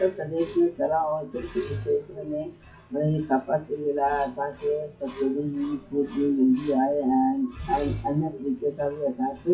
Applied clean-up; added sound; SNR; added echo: classical method WPE with log-MMSE.